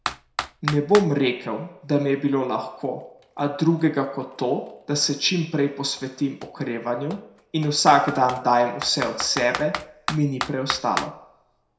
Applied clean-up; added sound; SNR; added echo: none; Computer keyboard; 12 dB; reverberation time 0.6 s.